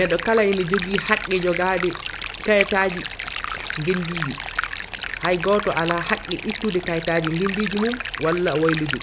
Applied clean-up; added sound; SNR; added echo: none; Stream; 6 dB; none.